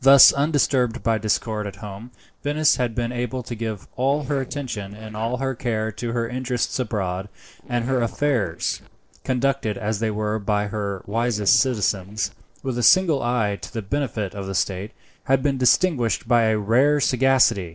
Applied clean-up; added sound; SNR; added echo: neural separator model SepFormer DNS4.